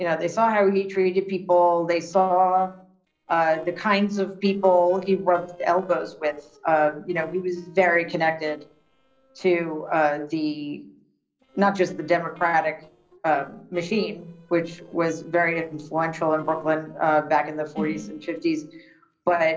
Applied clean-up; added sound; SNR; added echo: neural separator model SepFormer DNS4.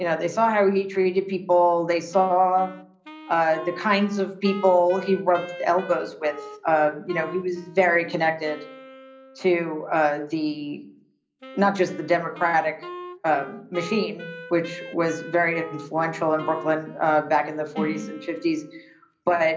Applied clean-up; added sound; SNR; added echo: none; Wind instrument, woodwind instrument; 18 dB; reverberation time 0.5 s.